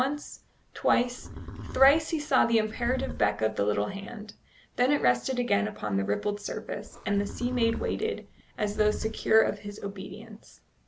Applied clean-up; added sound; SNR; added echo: none; Livestock, farm animals, working animals; 11 dB; none.